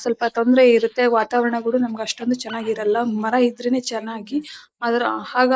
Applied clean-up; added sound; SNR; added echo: neural mask model Resemble Enhance denoiser.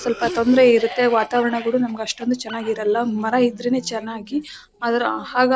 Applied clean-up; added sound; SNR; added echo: none; Cough + Animal; 17 dB; none.